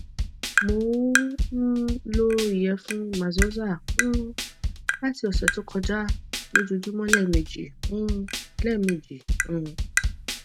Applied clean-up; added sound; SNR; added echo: none; Drum / Drum kit + Tap; 1 dB; none.